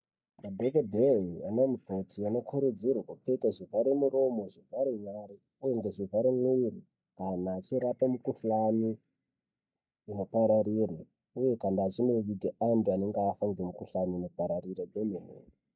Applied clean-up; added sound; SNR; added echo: neural mask model DeepFilterNet 3.